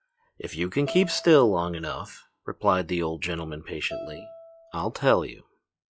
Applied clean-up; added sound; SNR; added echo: classical method log-MMSE.